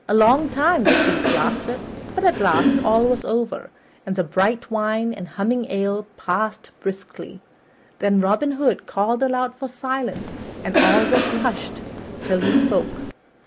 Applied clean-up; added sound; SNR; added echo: none; Cough; 0 dB; none.